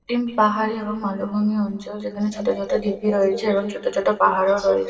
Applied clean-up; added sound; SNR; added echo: neural separator model SepFormer DNS4.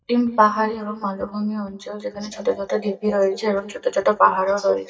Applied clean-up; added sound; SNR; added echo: neural mask model DeepFilterNet 3.